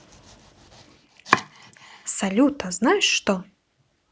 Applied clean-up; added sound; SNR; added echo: none; Domestic sounds, home sounds; 7 dB; none.